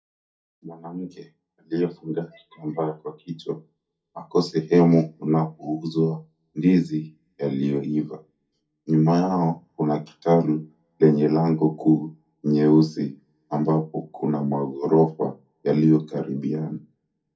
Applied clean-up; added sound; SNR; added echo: none; none; none; reverberation time 0.3 s.